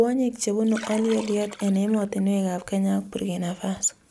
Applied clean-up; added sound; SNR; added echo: none; Liquid; 17 dB; none.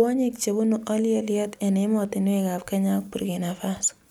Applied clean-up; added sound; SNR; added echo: none; none; none; none.